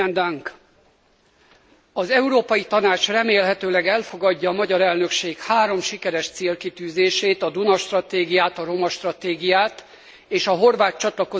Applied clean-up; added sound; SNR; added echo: none; none; none; none.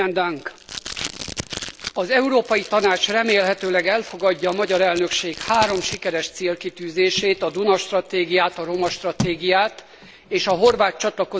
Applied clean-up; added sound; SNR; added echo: none; Packing tape, duct tape; 14 dB; none.